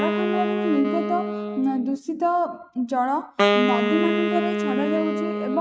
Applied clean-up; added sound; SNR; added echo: neural mask model RNNoise.